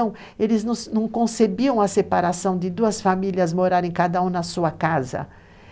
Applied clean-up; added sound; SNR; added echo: none; none; none; none.